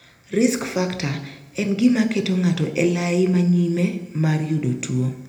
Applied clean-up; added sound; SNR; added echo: none; none; none; reverberation time 0.7 s.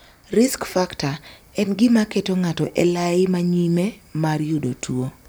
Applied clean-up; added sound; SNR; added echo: none; none; none; none.